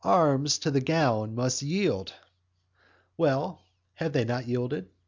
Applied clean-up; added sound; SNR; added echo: none; none; none; none.